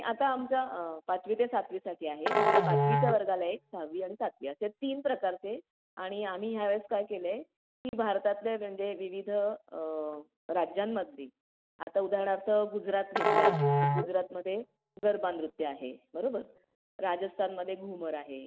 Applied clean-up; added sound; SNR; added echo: none; Musical instrument; -3 dB; none.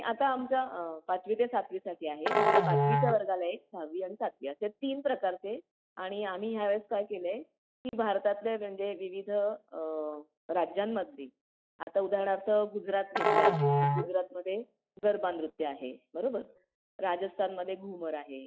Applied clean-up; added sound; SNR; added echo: classical method log-MMSE.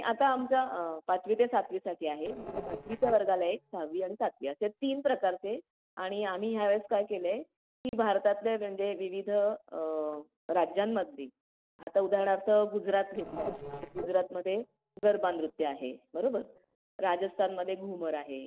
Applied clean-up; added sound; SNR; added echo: neural separator model SepFormer DNS4.